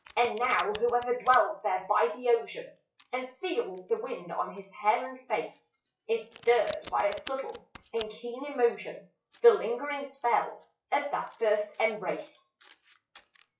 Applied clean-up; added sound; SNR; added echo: classical method WPE with log-MMSE.